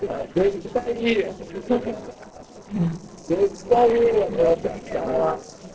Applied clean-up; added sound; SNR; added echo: neural separator model SepFormer DNS4.